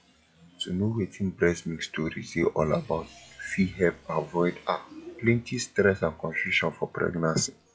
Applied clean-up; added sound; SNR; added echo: classical method WPE with log-MMSE.